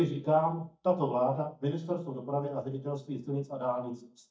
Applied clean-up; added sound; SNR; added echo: neural mask model DeepFilterNet 3.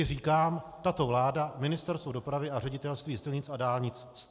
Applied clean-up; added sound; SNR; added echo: none; none; none; none.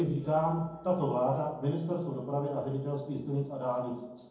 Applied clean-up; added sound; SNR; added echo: neural separator model SepFormer DNS4.